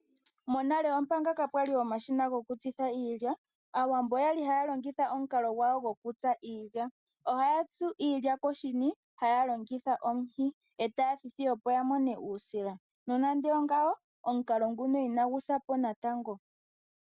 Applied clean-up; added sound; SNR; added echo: none; none; none; none.